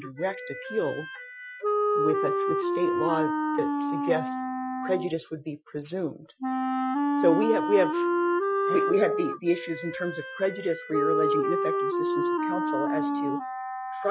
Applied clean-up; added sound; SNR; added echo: classical method Wiener filter.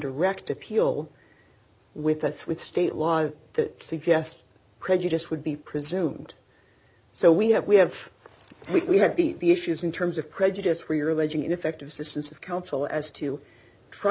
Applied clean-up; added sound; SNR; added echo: none; none; none; none.